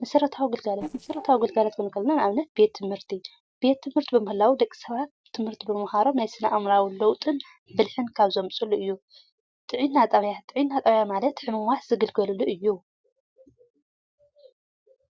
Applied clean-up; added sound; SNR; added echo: neural separator model SepFormer DNS4.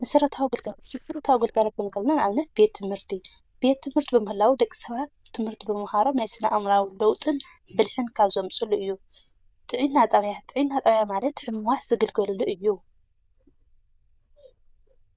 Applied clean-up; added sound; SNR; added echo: neural diffusion model UNIVERSE++.